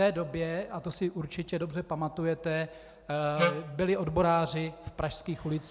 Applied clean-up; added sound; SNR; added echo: none; Wind instrument, woodwind instrument; -1 dB; none.